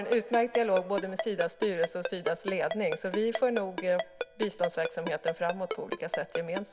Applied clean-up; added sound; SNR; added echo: none; Ringtone; 7 dB; none.